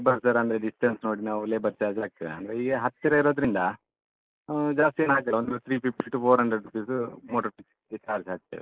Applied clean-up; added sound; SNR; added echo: neural mask model Resemble Enhance denoiser.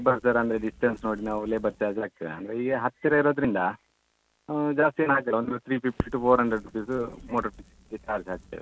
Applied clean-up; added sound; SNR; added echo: none; Crackle; 18 dB; none.